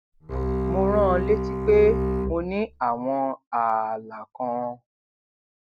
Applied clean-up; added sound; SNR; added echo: none; Bowed string instrument; 1 dB; none.